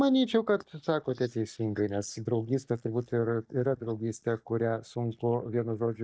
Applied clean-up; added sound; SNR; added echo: neural mask model DeepFilterNet 3.